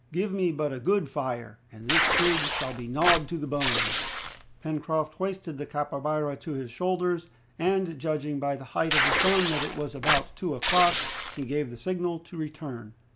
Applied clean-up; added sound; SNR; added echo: none; Tearing; -4 dB; none.